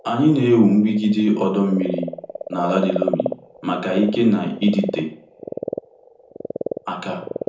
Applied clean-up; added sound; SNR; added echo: none; Frog; 9 dB; reverberation time 0.5 s.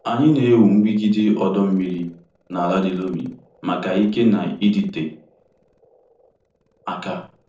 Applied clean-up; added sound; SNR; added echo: neural separator model SepFormer DNS4.